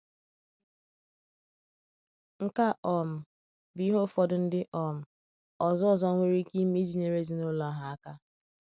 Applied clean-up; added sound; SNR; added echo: none; none; none; none.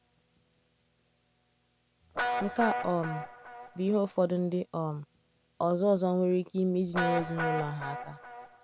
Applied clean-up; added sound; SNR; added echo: none; Guitar; 7 dB; none.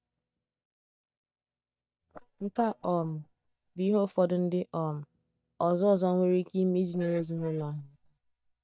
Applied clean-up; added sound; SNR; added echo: neural mask model DeepFilterNet 3.